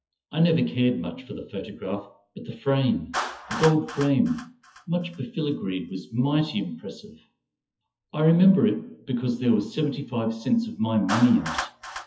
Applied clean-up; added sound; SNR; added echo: classical method WPE with log-MMSE.